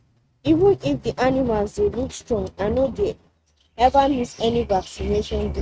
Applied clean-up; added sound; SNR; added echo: neural mask model RNNoise.